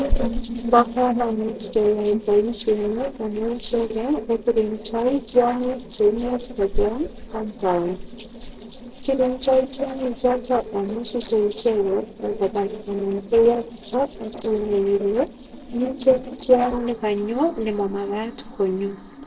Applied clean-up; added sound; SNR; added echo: neural separator model SepFormer DNS4.